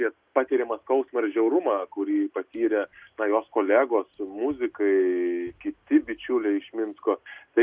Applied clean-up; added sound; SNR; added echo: none; none; none; none.